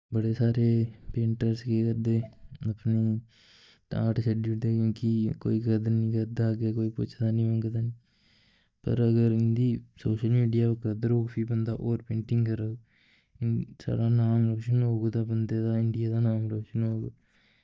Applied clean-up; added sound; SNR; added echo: neural mask model DeepFilterNet 3.